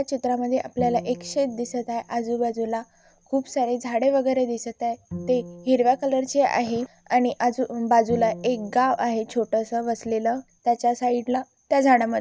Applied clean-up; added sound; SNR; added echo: none; Bowed string instrument; 18 dB; none.